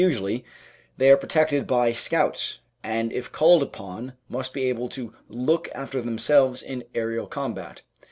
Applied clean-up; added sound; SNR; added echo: none; none; none; none.